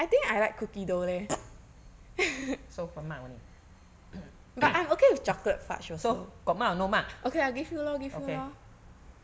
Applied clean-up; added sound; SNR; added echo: none; none; none; none.